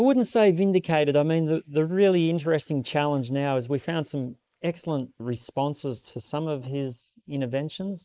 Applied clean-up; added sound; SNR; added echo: neural mask model Resemble Enhance denoiser.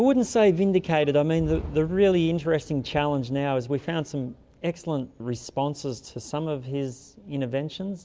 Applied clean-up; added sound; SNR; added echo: none; none; none; none.